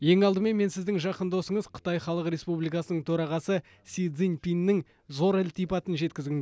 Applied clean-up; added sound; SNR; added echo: none; none; none; none.